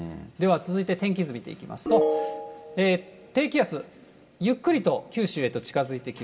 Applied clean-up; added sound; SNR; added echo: none; none; none; reverberation time 2.4 s.